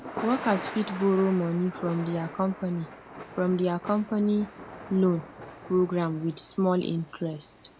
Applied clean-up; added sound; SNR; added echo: none; Thunder / Rain; 14 dB; none.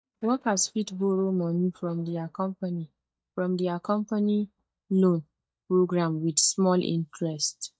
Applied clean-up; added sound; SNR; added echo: neural mask model DeepFilterNet 3.